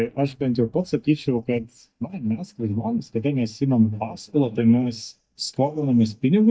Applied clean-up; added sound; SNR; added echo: neural mask model DeepFilterNet 3.